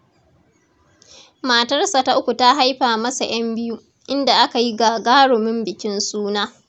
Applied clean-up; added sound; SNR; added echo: none; none; none; none.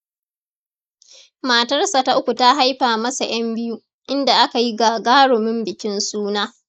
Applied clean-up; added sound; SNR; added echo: neural mask model Resemble Enhance denoiser.